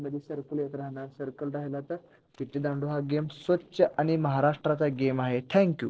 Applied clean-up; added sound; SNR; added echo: neural separator model SepFormer DNS4.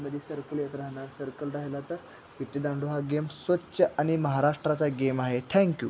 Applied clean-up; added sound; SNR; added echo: none; none; none; none.